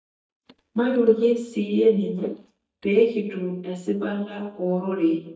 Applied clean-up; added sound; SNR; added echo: neural mask model DeepFilterNet 3.